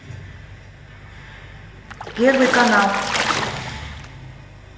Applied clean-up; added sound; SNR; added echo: none; Water / Splash, splatter; 2 dB; reverberation time 2.0 s.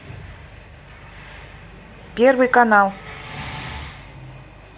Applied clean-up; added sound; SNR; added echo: none; none; none; none.